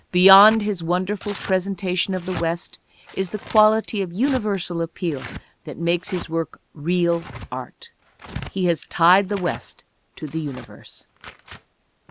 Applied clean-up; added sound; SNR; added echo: none; Tearing; 17 dB; none.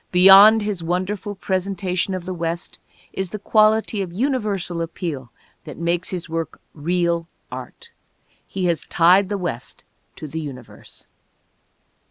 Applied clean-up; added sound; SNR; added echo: none; none; none; none.